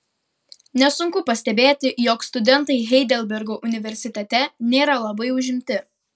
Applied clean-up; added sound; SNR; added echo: none; none; none; none.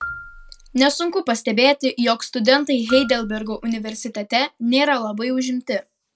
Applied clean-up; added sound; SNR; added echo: none; Marimba, xylophone; 17 dB; none.